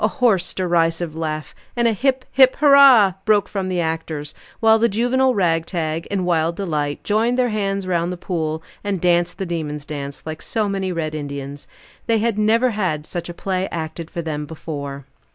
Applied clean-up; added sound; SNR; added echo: none; none; none; none.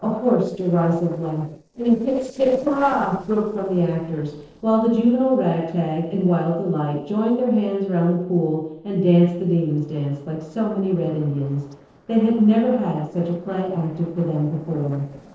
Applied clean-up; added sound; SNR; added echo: neural separator model SepFormer DNS4.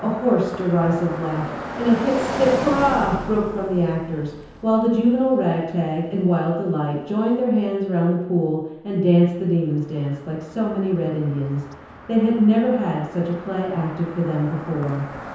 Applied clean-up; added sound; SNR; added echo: none; Car passing by; 13 dB; reverberation time 0.9 s.